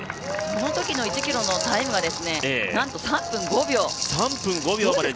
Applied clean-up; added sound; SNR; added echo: none; Rattle (instrument); 8 dB; none.